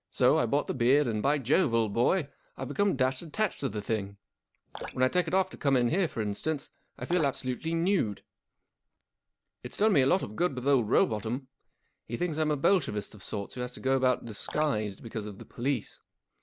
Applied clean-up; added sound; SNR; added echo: none; Drip; 18 dB; none.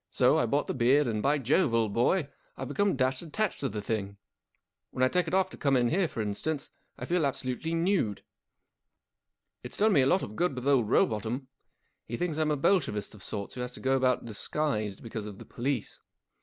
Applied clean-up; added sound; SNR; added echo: none; none; none; none.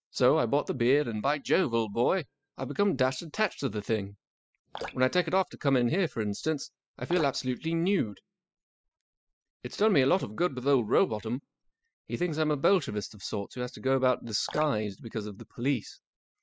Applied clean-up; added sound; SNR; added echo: classical method spectral subtraction.